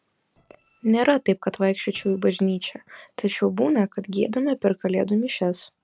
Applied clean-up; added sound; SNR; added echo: neural separator model SepFormer DNS4.